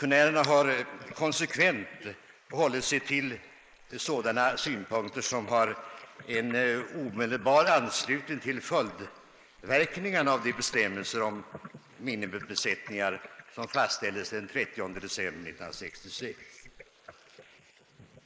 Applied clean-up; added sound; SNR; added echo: neural mask model Resemble Enhance denoiser.